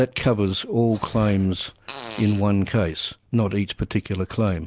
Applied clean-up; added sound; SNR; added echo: none; Fart; 17 dB; none.